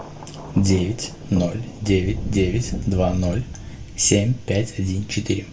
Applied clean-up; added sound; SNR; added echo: none; Thunder; 10 dB; reverberation time 0.2 s.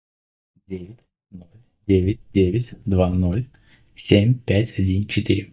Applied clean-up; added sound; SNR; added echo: neural mask model DeepFilterNet 3.